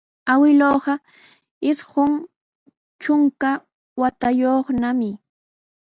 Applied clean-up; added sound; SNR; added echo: none; none; none; none.